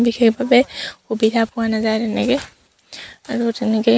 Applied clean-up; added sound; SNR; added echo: none; none; none; none.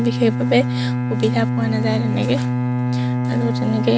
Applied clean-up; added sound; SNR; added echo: none; Bowed string instrument; -1 dB; none.